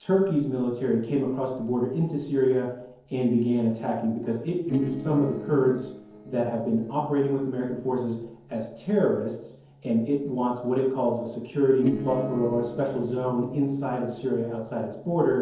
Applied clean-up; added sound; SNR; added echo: neural separator model SepFormer DNS4.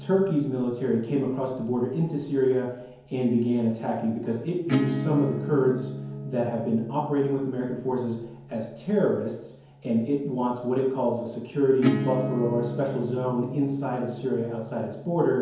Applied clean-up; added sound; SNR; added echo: none; Acoustic guitar / Strum; 8 dB; reverberation time 0.9 s.